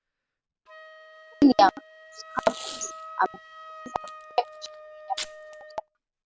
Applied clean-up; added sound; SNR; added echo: none; Wind instrument, woodwind instrument + Packing tape, duct tape; 15 dB; none.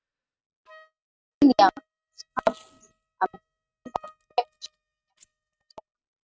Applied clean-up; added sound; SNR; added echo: neural mask model RNNoise.